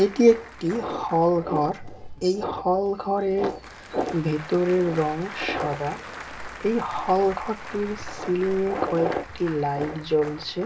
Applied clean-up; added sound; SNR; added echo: none; Applause / Crowd; 15 dB; reverberation time 0.2 s.